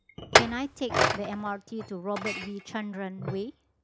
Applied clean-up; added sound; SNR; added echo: none; Chink, clink; -5 dB; none.